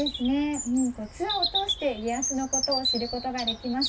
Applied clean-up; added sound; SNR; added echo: none; Bird vocalization, bird call, bird song; 3 dB; reverberation time 0.2 s.